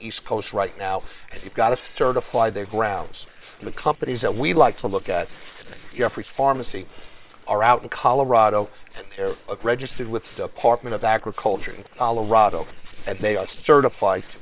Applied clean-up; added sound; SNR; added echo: neural separator model SepFormer WHAM!.